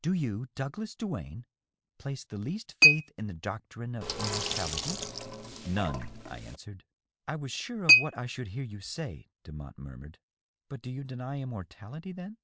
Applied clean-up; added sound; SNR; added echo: none; Sink (filling or washing) + Chink, clink; -3 dB; none.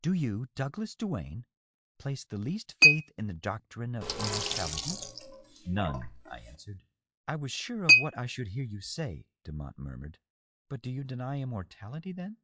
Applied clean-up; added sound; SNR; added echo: classical method log-MMSE.